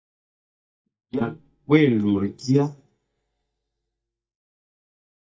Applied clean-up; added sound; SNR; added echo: neural mask model DeepFilterNet 3.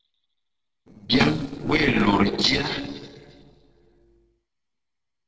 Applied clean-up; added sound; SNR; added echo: neural separator model SepFormer DNS4.